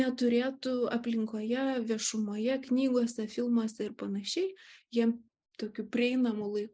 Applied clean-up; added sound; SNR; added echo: none; none; none; none.